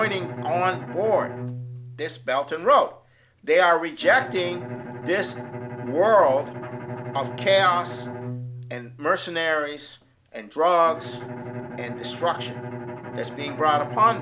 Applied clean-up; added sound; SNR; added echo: none; Bowed string instrument; 11 dB; none.